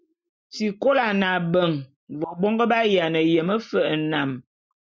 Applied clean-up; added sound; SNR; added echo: none; none; none; none.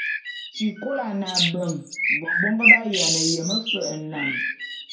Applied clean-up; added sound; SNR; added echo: none; Bird; -4 dB; reverberation time 0.5 s.